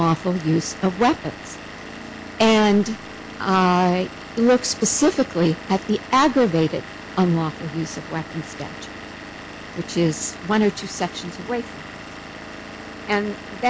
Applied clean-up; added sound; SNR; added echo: none; Engine / Vehicle; 14 dB; none.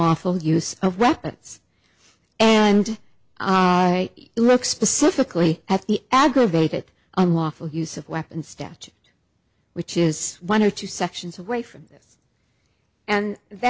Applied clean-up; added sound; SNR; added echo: none; none; none; none.